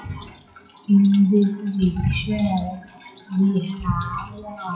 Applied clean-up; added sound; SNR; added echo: classical method WPE with log-MMSE.